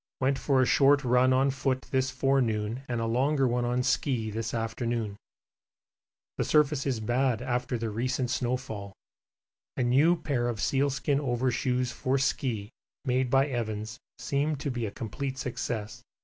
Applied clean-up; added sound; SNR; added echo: none; none; none; none.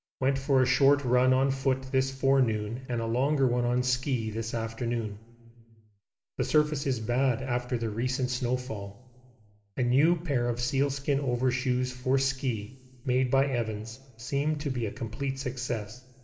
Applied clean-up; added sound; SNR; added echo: none; none; none; reverberation time 2.8 s.